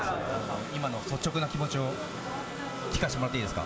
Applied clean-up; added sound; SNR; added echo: none; Musical instrument; 15 dB; none.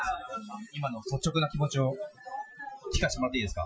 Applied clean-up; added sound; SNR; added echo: classical method Wiener filter.